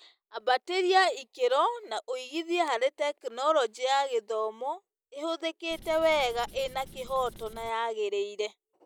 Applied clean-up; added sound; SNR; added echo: none; Writing; 17 dB; none.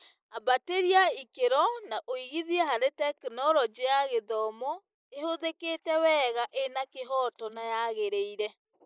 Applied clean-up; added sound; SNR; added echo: neural mask model Resemble Enhance denoiser.